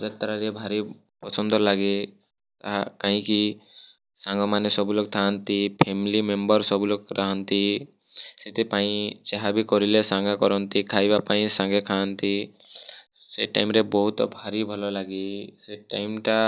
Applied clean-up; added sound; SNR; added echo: none; none; none; none.